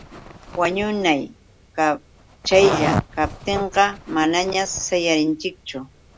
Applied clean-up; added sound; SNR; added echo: none; Zipper (clothing); 9 dB; none.